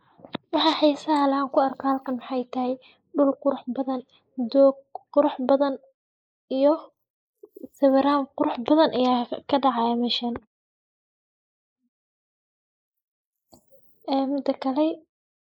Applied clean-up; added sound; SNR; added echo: neural mask model Resemble Enhance denoiser.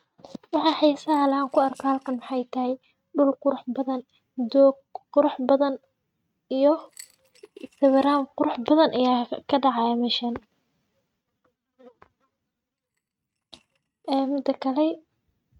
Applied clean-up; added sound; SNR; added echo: neural mask model RNNoise.